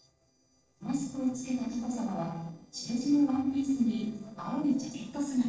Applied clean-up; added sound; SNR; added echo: neural separator model SepFormer DNS4.